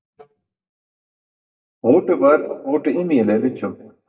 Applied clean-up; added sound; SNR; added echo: neural mask model DeepFilterNet 3.